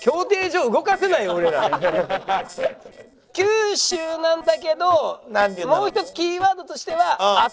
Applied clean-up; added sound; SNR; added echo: neural separator model SepFormer DNS4.